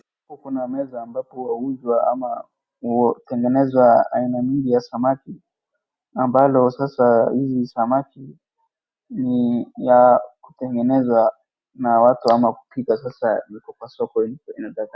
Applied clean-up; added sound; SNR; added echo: none; none; none; none.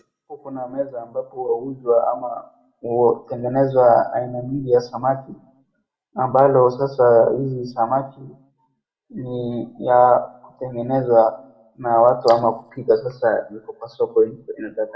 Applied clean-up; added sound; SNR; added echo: none; none; none; reverberation time 0.3 s.